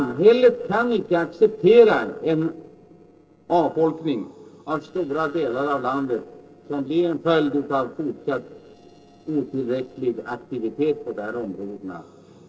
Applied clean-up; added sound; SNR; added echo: neural separator model SepFormer DNS4.